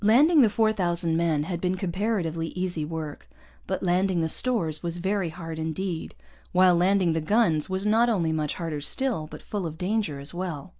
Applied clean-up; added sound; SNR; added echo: none; none; none; none.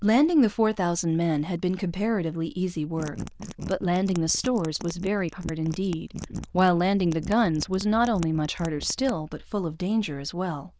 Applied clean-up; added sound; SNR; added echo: neural diffusion model UNIVERSE++.